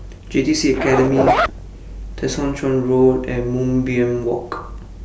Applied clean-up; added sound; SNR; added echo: none; Zipper (clothing); 1 dB; none.